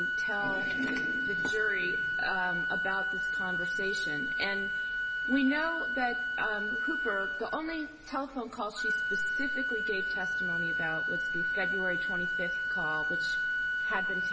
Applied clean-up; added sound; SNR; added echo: none; Organ; -4 dB; reverberation time 2.8 s.